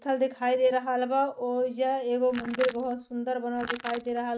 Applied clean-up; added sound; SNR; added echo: neural mask model RNNoise.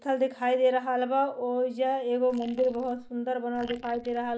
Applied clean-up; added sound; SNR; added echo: neural mask model Resemble Enhance denoiser.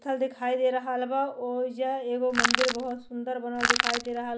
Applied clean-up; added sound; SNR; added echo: none; Crushing; -2 dB; none.